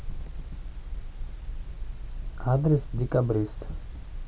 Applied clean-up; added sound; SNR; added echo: none; none; none; none.